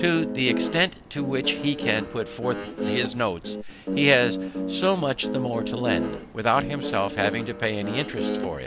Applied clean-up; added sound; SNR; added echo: none; Guitar; 4 dB; none.